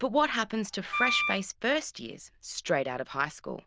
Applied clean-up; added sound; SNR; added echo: neural diffusion model UNIVERSE++.